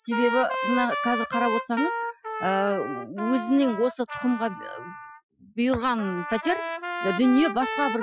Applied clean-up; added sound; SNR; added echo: classical method Wiener filter.